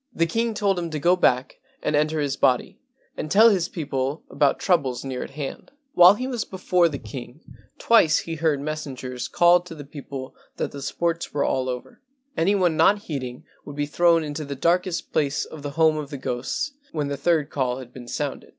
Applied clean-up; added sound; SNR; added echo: none; none; none; none.